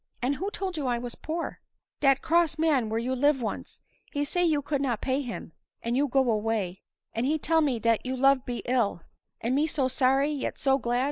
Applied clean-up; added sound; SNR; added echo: none; none; none; none.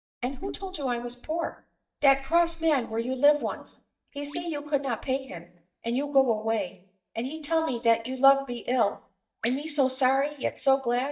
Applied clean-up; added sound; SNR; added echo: neural mask model DeepFilterNet 3.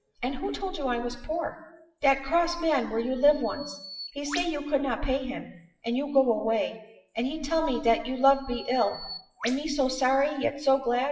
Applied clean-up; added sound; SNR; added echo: classical method WPE with log-MMSE.